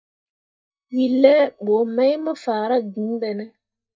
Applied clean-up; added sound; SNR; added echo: neural mask model DeepFilterNet 3.